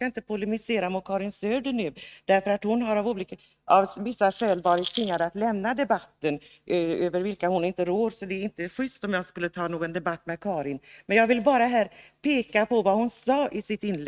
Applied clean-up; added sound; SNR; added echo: neural mask model RNNoise.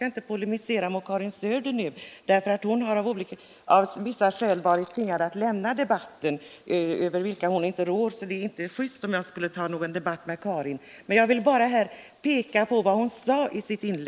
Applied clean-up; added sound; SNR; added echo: neural mask model Resemble Enhance denoiser.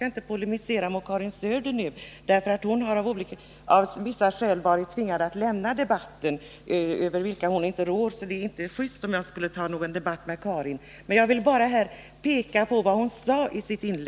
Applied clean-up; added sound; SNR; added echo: none; none; none; none.